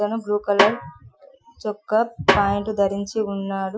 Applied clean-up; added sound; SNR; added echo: classical method Wiener filter.